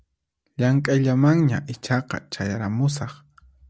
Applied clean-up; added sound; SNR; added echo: none; none; none; none.